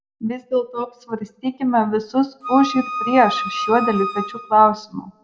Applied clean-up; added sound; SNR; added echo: none; Wind instrument, woodwind instrument; 6 dB; reverberation time 0.4 s.